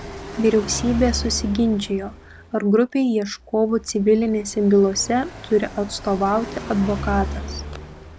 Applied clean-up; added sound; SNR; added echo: none; Car passing by; 11 dB; none.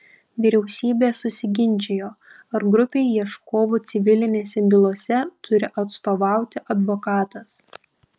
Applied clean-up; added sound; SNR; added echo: none; none; none; none.